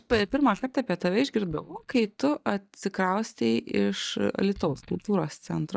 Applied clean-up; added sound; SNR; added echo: neural mask model DeepFilterNet 3.